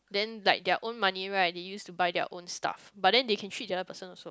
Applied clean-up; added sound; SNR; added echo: none; none; none; none.